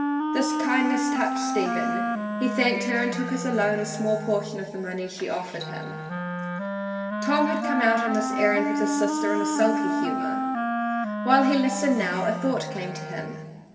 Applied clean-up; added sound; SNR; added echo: none; Wind instrument, woodwind instrument; 2 dB; reverberation time 2.0 s.